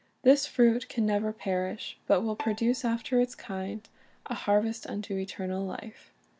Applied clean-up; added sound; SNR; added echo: none; Bowed string instrument; 17 dB; none.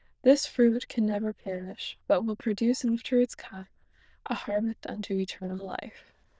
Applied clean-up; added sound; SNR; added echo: neural diffusion model UNIVERSE++.